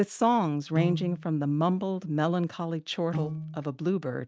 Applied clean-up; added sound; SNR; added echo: neural mask model RNNoise.